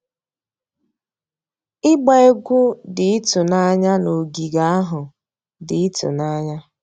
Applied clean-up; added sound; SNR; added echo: none; none; none; none.